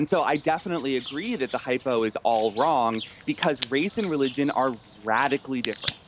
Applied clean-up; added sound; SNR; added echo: none; Crack + Bird; 13 dB; none.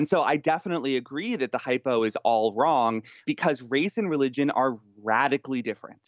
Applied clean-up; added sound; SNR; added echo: none; none; none; none.